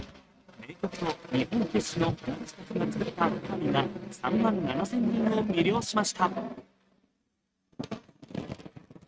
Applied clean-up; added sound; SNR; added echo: neural mask model RNNoise.